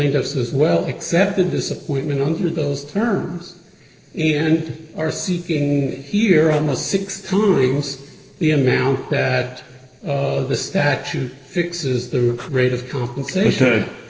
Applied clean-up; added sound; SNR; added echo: neural separator model SepFormer DNS4.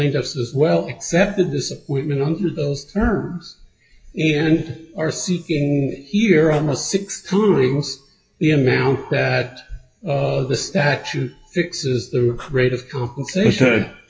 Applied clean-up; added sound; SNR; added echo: classical method WPE with log-MMSE.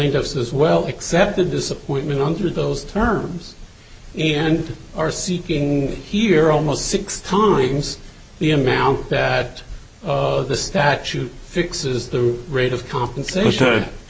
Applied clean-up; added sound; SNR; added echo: none; none; none; none.